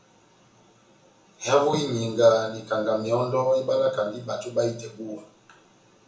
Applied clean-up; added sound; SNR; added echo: none; none; none; reverberation time 0.6 s.